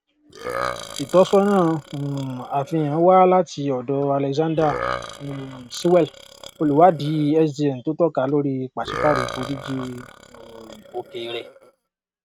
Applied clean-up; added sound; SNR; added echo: neural mask model RNNoise.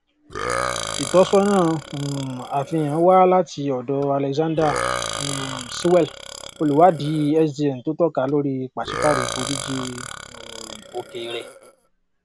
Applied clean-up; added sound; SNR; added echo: none; Burping, eructation; 10 dB; none.